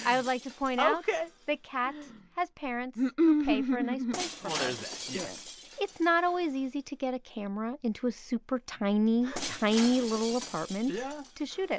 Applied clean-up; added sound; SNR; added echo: none; Shatter; 14 dB; none.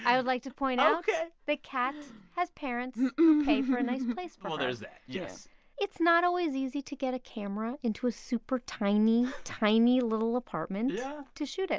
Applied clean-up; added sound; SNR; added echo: none; none; none; none.